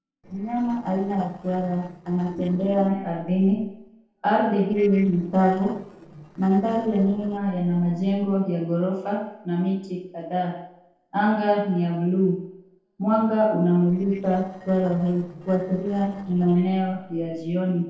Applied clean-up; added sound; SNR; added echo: neural separator model SepFormer DNS4.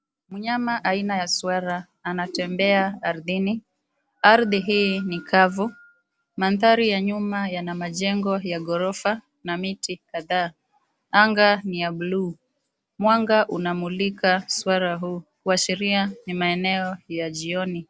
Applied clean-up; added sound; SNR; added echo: none; none; none; none.